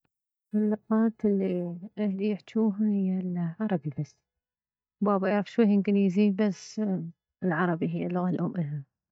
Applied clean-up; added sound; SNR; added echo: neural mask model DeepFilterNet 3.